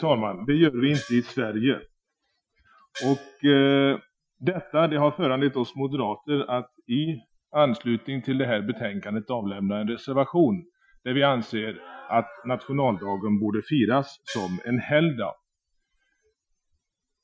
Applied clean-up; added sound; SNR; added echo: classical method Wiener filter.